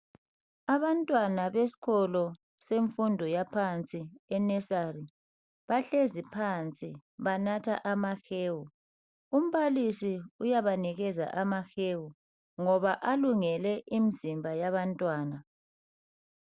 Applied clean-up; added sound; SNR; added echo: none; none; none; none.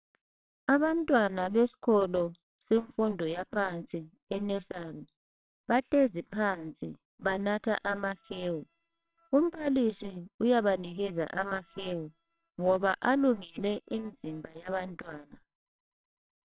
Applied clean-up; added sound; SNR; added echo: neural separator model SepFormer WHAMR!.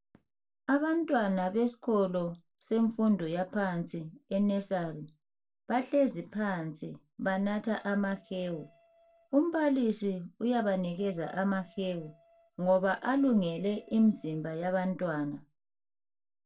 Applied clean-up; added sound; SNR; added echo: neural separator model SepFormer DNS4.